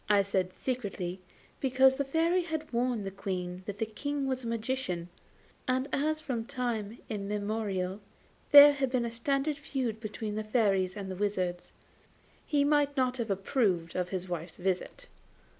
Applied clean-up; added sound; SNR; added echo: none; none; none; none.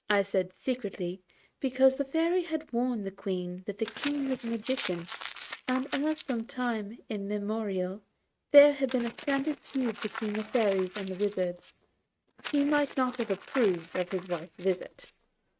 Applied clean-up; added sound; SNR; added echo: neural mask model RNNoise.